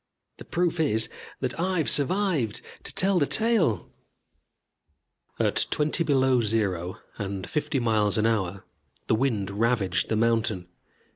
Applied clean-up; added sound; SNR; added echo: neural mask model Resemble Enhance denoiser.